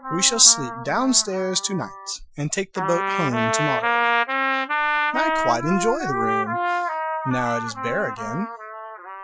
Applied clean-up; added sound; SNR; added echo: classical method Wiener filter.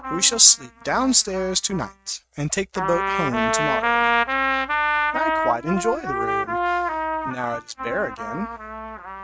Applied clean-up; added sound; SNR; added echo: neural mask model RNNoise.